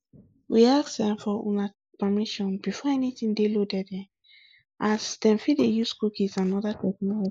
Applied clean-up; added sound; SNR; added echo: neural mask model Resemble Enhance denoiser.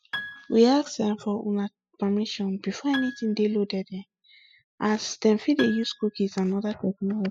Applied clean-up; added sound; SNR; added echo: classical method spectral subtraction.